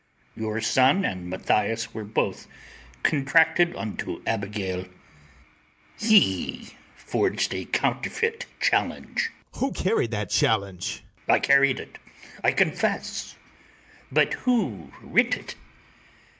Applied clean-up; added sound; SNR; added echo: none; none; none; none.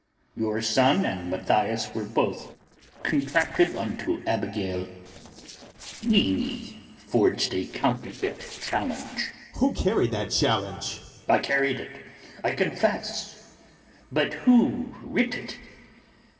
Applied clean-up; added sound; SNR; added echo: neural separator model SepFormer DNS4.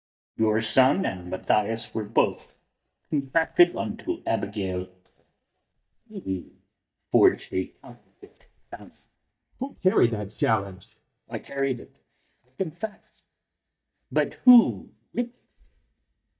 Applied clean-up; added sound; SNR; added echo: neural mask model DeepFilterNet 3.